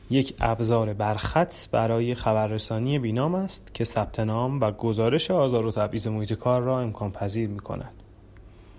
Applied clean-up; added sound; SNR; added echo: none; none; none; none.